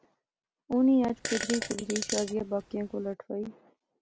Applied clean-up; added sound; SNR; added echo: none; Fart; 8 dB; none.